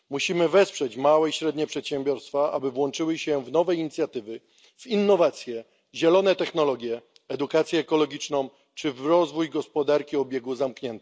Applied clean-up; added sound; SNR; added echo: none; none; none; none.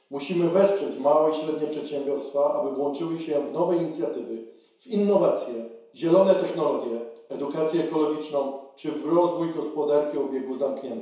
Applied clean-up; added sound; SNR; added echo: none; none; none; reverberation time 0.7 s.